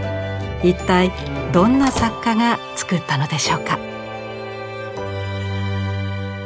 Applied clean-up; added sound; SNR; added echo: none; Squeak / Slam / Wood; 9 dB; none.